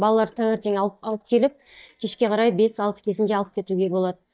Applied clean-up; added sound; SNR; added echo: neural mask model DeepFilterNet 3.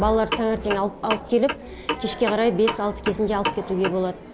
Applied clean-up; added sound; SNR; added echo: none; Clock; 8 dB; none.